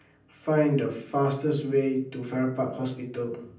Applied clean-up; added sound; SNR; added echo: none; none; none; reverberation time 0.6 s.